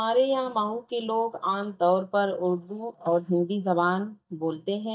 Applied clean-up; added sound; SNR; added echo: neural mask model DeepFilterNet 3.